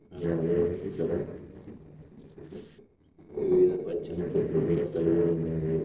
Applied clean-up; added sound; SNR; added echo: neural separator model SepFormer DNS4.